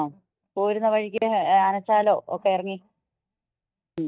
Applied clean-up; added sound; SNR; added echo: neural mask model DeepFilterNet 3.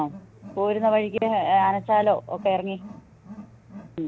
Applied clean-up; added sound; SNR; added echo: none; Wild animals; 18 dB; none.